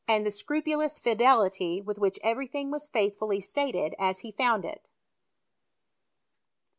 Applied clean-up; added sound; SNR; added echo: none; none; none; none.